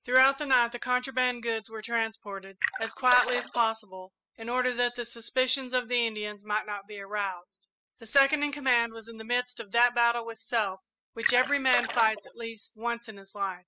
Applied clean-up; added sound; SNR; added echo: classical method spectral subtraction.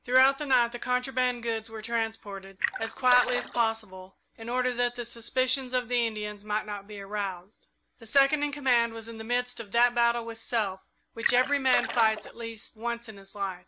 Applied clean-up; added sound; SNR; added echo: none; Splash, splatter; 5 dB; none.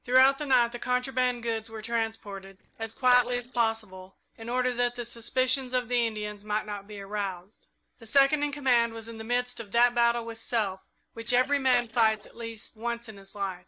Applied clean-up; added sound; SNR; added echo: neural separator model SepFormer DNS4.